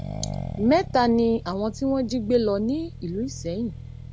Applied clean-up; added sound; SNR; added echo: none; Accelerating, revving, vroom; 11 dB; none.